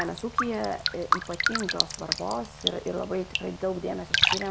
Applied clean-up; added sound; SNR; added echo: none; Raindrop; -2 dB; none.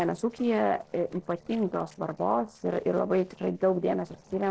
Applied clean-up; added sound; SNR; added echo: neural separator model SepFormer DNS4.